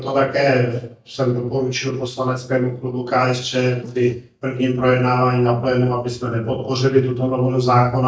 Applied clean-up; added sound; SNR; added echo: neural mask model DeepFilterNet 3.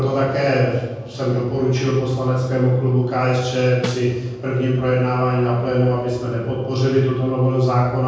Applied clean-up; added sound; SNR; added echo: none; Snare drum; 15 dB; reverberation time 1.3 s.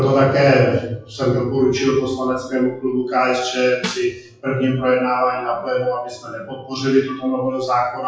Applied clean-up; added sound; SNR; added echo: classical method WPE with log-MMSE.